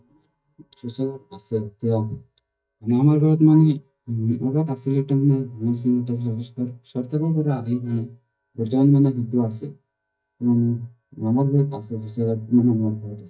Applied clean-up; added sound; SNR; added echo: neural mask model DeepFilterNet 3.